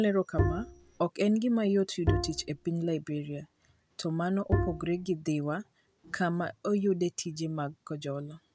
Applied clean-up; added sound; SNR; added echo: none; Bowed string instrument; 0 dB; none.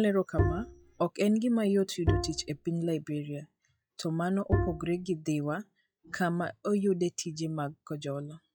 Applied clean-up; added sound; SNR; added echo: classical method log-MMSE.